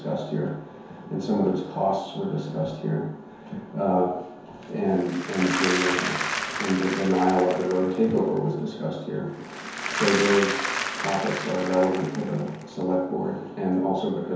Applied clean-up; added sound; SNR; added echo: none; Applause / Crowd; 5 dB; reverberation time 0.9 s.